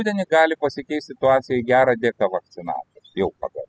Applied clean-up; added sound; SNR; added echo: classical method spectral subtraction.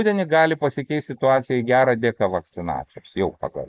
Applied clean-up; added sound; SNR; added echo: neural mask model Resemble Enhance denoiser.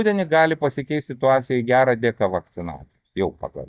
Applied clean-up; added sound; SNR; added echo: neural mask model DeepFilterNet 3.